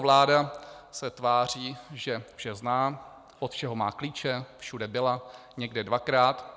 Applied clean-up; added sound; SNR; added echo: none; none; none; none.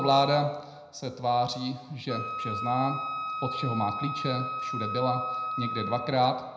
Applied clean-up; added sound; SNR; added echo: none; Wind instrument, woodwind instrument; 6 dB; reverberation time 0.8 s.